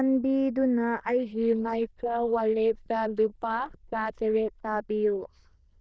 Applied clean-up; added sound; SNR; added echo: neural diffusion model UNIVERSE++.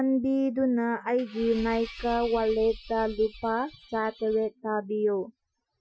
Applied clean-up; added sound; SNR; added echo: classical method Wiener filter.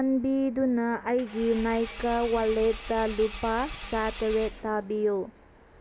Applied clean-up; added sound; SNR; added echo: none; Engine / Car; 12 dB; none.